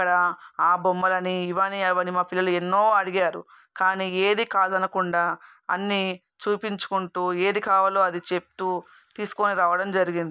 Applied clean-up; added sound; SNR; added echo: none; none; none; none.